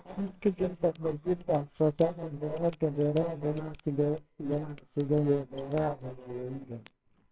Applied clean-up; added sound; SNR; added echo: neural separator model SepFormer WHAMR!.